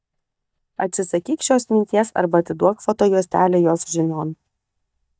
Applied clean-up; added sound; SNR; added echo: neural mask model DeepFilterNet 3.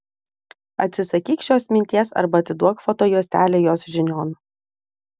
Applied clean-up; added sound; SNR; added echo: none; none; none; none.